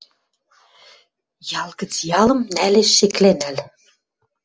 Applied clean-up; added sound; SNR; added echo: none; none; none; none.